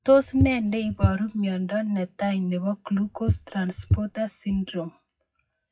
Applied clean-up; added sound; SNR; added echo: classical method WPE with log-MMSE.